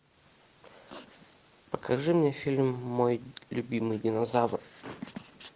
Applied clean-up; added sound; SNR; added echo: none; none; none; none.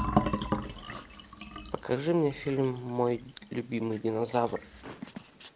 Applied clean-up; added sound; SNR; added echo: none; Fill (with liquid); 4 dB; none.